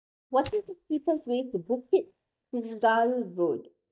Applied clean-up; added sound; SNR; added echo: neural mask model DeepFilterNet 3.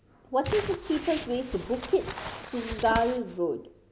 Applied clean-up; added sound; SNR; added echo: none; Crumpling, crinkling; 9 dB; none.